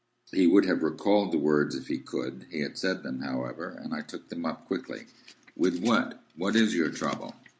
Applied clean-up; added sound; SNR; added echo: none; none; none; none.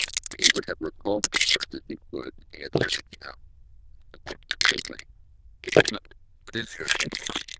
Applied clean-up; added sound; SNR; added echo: neural diffusion model UNIVERSE++.